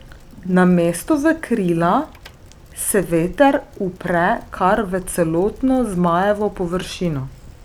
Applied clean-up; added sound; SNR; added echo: none; Bicycle + Gurgling / Liquid; 19 dB; none.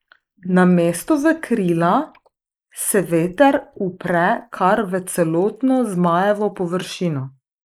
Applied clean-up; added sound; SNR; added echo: neural mask model Resemble Enhance denoiser.